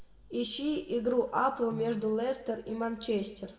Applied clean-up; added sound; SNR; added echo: none; Piano; 15 dB; reverberation time 1.6 s.